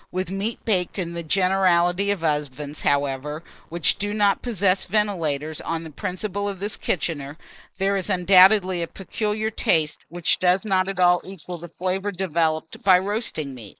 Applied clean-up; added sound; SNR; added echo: neural mask model Resemble Enhance denoiser.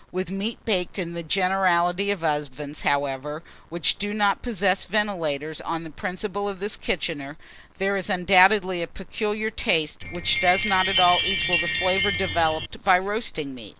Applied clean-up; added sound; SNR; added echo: none; Chime; -2 dB; none.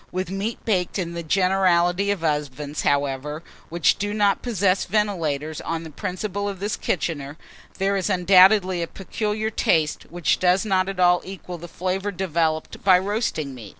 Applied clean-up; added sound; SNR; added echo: none; none; none; none.